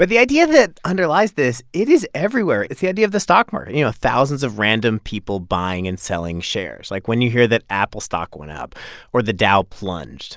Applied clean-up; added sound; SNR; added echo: none; none; none; none.